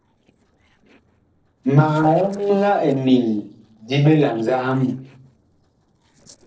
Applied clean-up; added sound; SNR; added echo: neural separator model SepFormer DNS4.